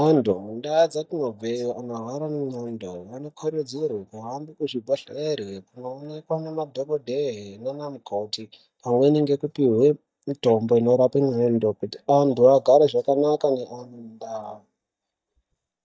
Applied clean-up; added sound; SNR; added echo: neural mask model DeepFilterNet 3.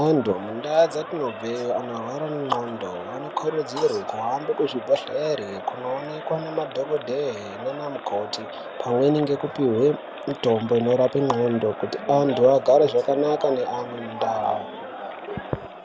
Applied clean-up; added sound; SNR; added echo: none; Crowd; 12 dB; none.